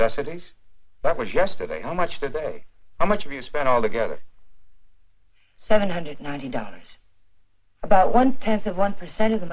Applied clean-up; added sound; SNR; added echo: none; none; none; none.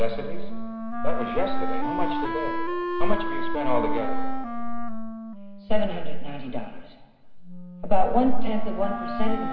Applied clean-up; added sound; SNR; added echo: none; Wind instrument, woodwind instrument; 11 dB; reverberation time 2.1 s.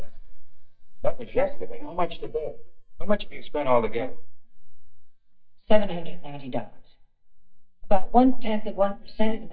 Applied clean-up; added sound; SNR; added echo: neural mask model DeepFilterNet 3.